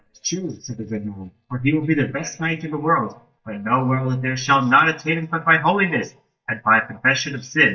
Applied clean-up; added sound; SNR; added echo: neural mask model DeepFilterNet 3.